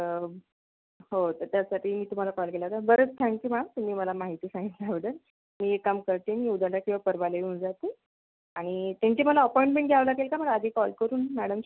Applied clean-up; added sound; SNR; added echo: none; none; none; none.